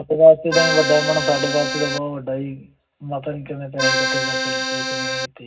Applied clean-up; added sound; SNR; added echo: none; Accordion; 1 dB; reverberation time 0.4 s.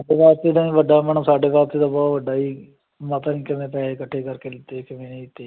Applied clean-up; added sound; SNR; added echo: none; none; none; none.